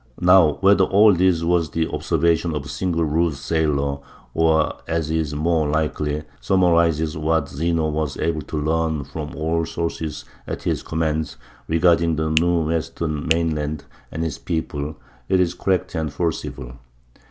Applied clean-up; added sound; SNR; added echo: none; Finger snapping; 11 dB; none.